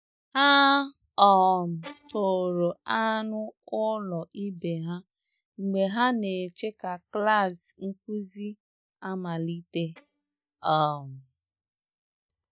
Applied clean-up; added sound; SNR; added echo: neural mask model DeepFilterNet 3.